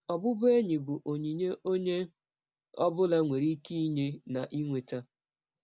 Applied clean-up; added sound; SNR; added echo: none; none; none; none.